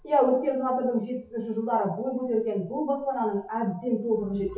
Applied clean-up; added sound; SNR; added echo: classical method WPE with log-MMSE.